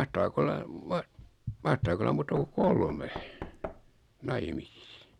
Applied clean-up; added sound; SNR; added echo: none; Knock; 14 dB; none.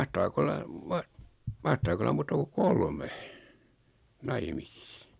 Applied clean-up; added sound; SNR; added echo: none; none; none; none.